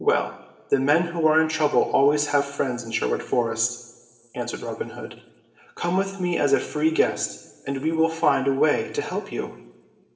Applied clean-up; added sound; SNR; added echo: none; none; none; reverberation time 1.4 s.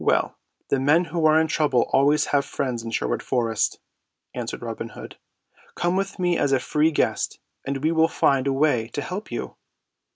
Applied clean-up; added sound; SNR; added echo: none; none; none; none.